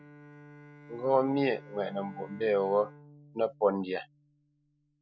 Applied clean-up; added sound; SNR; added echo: none; Bowed string instrument; 20 dB; none.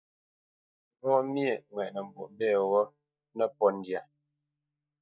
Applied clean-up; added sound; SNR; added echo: neural mask model DeepFilterNet 3.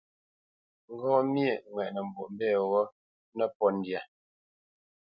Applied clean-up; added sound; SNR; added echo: none; none; none; none.